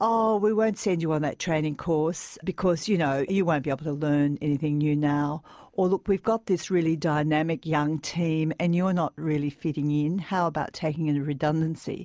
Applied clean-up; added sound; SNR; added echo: none; none; none; none.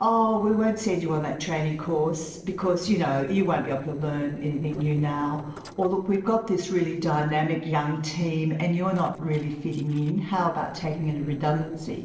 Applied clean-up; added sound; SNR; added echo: neural separator model SepFormer DNS4.